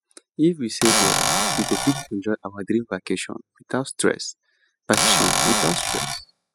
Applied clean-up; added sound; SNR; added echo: classical method spectral subtraction.